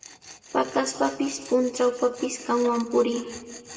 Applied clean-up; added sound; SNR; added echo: none; Tools; 19 dB; reverberation time 1.3 s.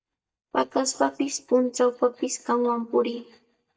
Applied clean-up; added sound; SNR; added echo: neural mask model DeepFilterNet 3.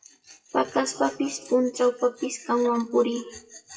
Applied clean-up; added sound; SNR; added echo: classical method WPE with log-MMSE.